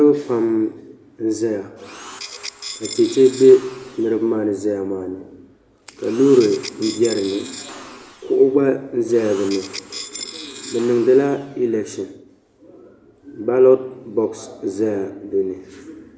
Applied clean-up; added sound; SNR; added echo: none; Tools; 16 dB; none.